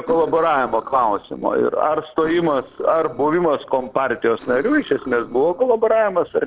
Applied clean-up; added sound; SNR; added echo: neural separator model SepFormer DNS4.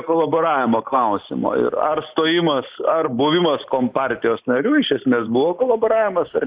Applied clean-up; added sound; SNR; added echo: neural mask model Resemble Enhance denoiser.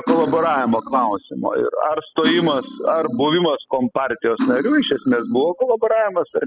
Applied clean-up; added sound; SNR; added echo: classical method spectral subtraction.